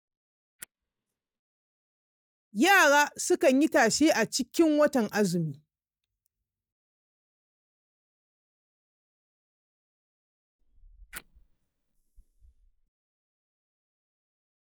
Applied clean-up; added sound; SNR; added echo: neural mask model DeepFilterNet 3.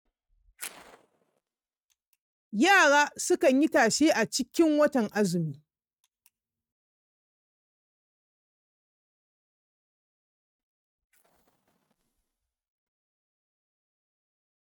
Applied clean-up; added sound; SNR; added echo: neural mask model RNNoise.